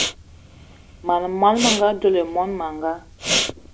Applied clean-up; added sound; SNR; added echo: none; Respiratory sounds; 6 dB; none.